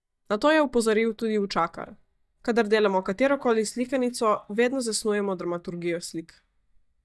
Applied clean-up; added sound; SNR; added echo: neural mask model DeepFilterNet 3.